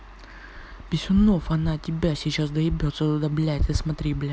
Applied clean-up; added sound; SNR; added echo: none; none; none; none.